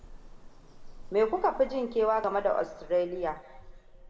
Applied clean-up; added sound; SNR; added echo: none; Bird vocalization, bird call, bird song; 16 dB; reverberation time 1.4 s.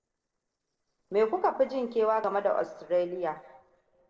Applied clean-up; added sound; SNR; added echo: neural separator model SepFormer DNS4.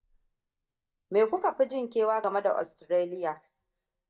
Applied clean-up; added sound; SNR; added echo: neural mask model DeepFilterNet 3.